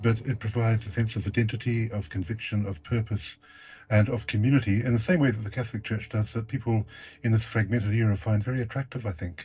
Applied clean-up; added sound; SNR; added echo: neural separator model SepFormer DNS4.